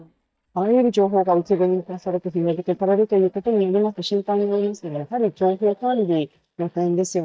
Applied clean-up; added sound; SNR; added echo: neural mask model DeepFilterNet 3.